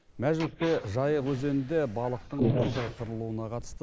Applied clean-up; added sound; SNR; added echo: neural mask model Resemble Enhance denoiser.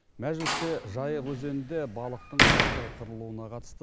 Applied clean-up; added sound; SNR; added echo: none; Slam; -4 dB; none.